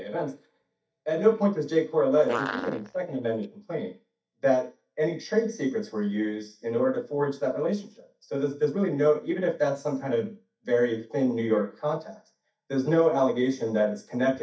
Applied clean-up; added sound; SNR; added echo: neural mask model DeepFilterNet 3.